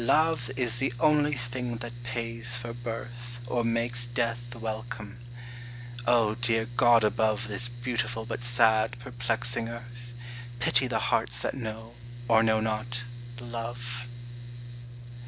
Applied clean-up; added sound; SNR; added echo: none; Mechanical fan; 10 dB; none.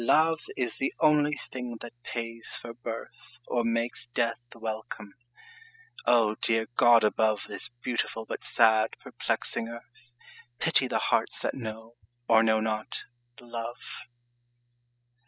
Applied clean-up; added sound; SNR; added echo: classical method spectral subtraction.